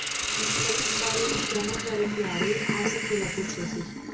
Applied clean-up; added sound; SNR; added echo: none; Hiss; -3 dB; reverberation time 0.3 s.